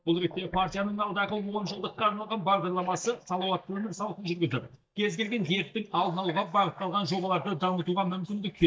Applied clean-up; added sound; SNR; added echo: neural mask model DeepFilterNet 3.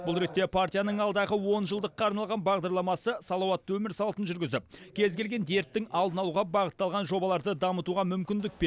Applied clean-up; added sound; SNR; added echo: none; none; none; none.